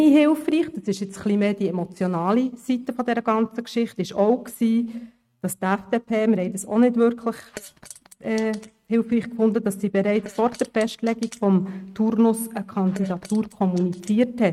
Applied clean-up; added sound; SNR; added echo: neural mask model RNNoise.